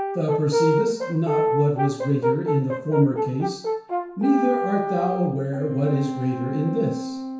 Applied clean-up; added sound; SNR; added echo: none; Brass instrument; 2 dB; reverberation time 0.5 s.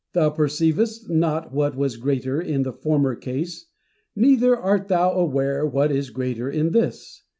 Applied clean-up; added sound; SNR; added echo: none; none; none; none.